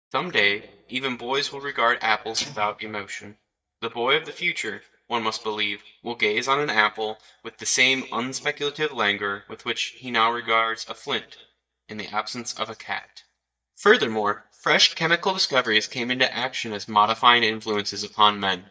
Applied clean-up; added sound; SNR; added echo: neural mask model DeepFilterNet 3.